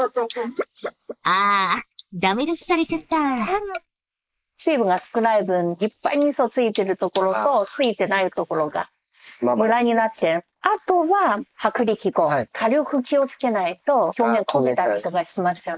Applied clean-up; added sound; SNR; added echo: neural mask model Resemble Enhance denoiser.